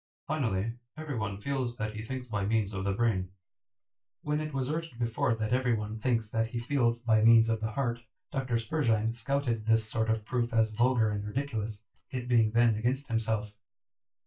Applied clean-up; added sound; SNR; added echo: neural mask model DeepFilterNet 3.